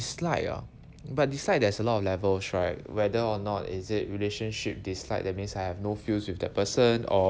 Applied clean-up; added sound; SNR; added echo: none; none; none; none.